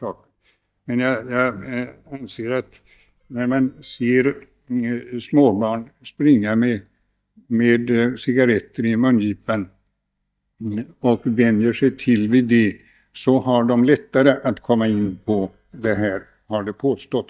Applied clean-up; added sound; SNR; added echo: neural mask model DeepFilterNet 3.